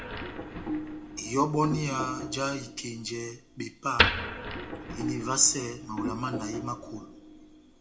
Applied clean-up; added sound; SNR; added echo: none; Wood; 2 dB; reverberation time 0.4 s.